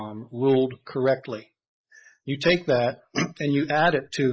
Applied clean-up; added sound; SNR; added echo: neural mask model Resemble Enhance denoiser.